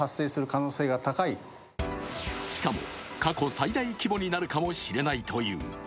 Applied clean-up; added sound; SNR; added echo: none; none; none; none.